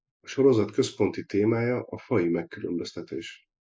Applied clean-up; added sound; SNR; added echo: neural mask model Resemble Enhance denoiser.